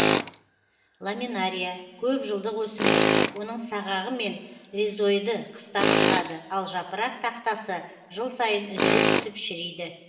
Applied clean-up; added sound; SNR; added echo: none; Tools; -3 dB; reverberation time 2.5 s.